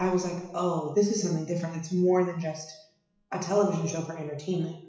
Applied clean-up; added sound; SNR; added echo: classical method WPE with log-MMSE.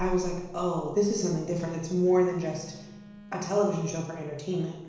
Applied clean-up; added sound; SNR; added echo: none; Telephone; 16 dB; reverberation time 1.1 s.